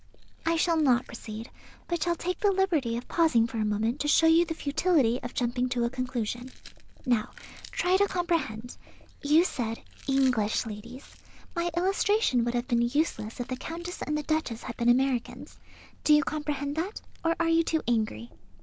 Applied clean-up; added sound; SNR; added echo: none; Chewing, mastication; 17 dB; none.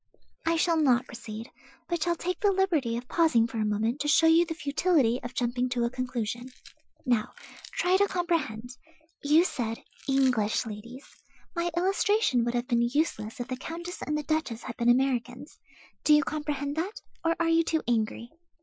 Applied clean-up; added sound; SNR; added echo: classical method Wiener filter.